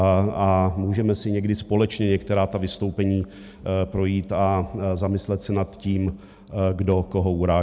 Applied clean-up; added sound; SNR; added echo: none; none; none; none.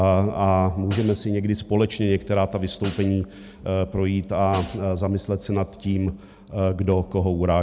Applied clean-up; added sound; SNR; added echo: none; Snare drum; 19 dB; none.